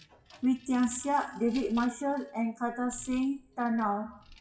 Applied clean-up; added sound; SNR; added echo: classical method WPE with log-MMSE.